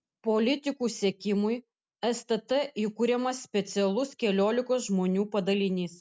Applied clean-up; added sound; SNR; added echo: none; none; none; none.